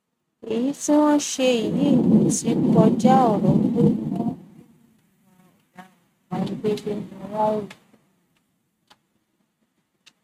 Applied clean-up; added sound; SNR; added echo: neural mask model RNNoise.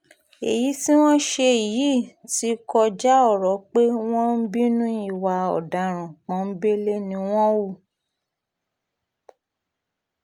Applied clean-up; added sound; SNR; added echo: none; none; none; none.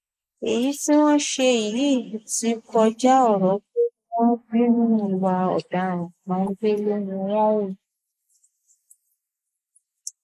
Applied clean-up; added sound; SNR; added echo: neural mask model Resemble Enhance denoiser.